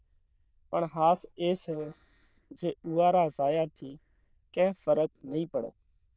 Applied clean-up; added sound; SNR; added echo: neural diffusion model UNIVERSE++.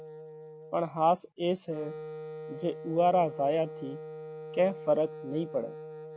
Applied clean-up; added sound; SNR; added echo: none; Wind instrument, woodwind instrument; 12 dB; none.